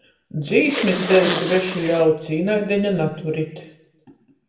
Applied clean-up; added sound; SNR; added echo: none; Respiratory sounds; 8 dB; reverberation time 0.7 s.